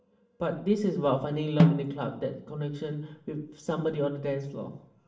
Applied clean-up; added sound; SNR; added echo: none; Snare drum; -3 dB; reverberation time 0.6 s.